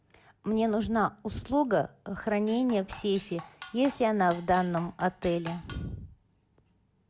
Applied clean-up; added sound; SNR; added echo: none; Drum kit; 17 dB; none.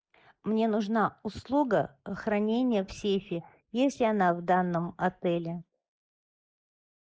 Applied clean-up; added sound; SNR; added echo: neural mask model Resemble Enhance denoiser.